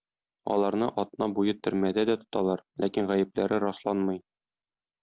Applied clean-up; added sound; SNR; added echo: none; none; none; none.